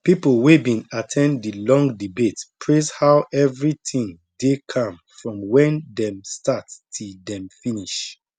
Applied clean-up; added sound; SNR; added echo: none; none; none; none.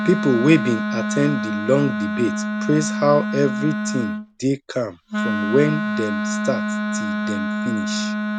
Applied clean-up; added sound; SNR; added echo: none; Wind instrument, woodwind instrument; 2 dB; none.